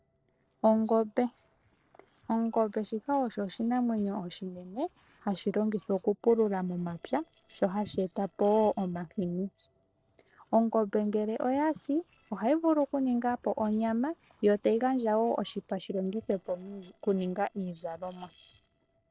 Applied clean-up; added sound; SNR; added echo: neural separator model SepFormer DNS4.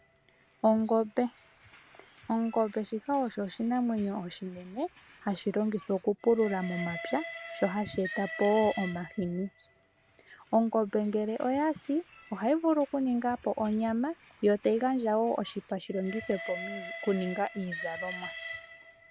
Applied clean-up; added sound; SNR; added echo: none; Train; 15 dB; none.